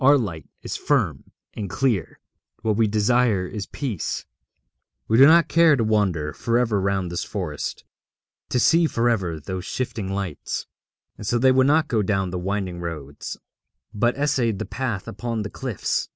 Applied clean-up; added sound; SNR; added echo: none; none; none; none.